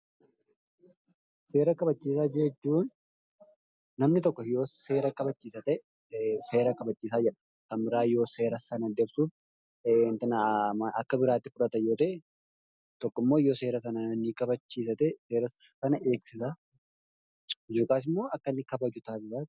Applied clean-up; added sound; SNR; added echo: none; none; none; none.